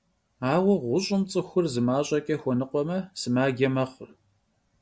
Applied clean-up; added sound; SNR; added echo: none; none; none; none.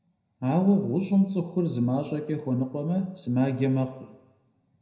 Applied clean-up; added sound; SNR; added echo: none; none; none; reverberation time 0.8 s.